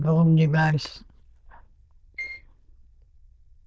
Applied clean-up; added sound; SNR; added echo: neural diffusion model UNIVERSE++.